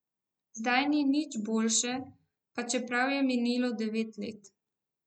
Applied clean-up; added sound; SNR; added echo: none; none; none; none.